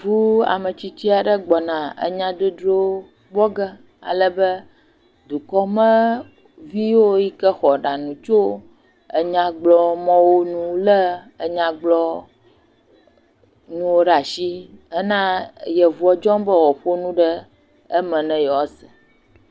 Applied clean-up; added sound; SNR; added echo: none; none; none; none.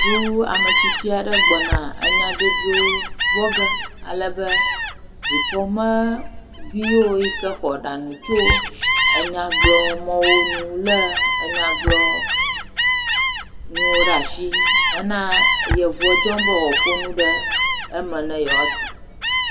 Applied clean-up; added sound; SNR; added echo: none; Gull, seagull; -3 dB; reverberation time 1.0 s.